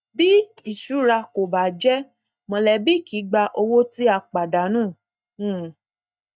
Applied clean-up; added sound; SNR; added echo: neural mask model DeepFilterNet 3.